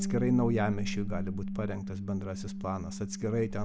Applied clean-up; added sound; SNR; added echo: none; Bass guitar; 5 dB; none.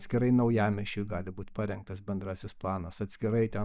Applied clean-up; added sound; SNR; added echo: neural mask model DeepFilterNet 3.